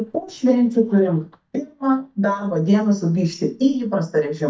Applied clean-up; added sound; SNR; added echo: neural mask model DeepFilterNet 3.